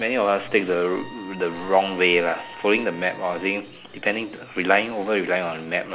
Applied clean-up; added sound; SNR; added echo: none; Trumpet; 19 dB; none.